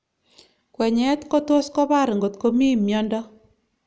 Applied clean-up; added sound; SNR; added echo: none; none; none; none.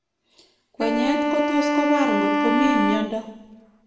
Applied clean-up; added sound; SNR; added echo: none; Wind instrument, woodwind instrument; -2 dB; reverberation time 0.9 s.